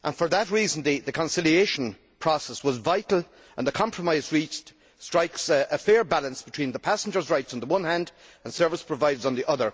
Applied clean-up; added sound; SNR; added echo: none; none; none; none.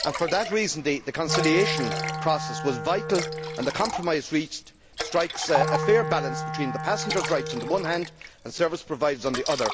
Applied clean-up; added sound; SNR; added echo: none; Wind instrument, woodwind instrument + Liquid; 5 dB; none.